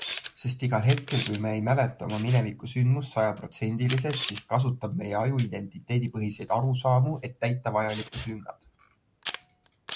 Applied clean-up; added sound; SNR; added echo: none; Camera; 12 dB; none.